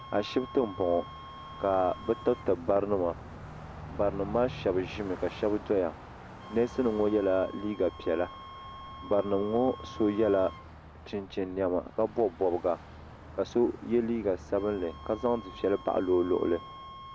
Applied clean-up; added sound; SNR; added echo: none; Car passing by + Wind instrument, woodwind instrument; 15 dB; none.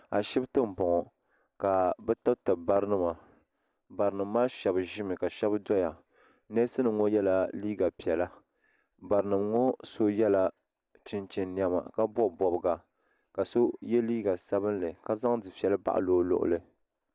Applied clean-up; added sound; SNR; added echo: none; none; none; none.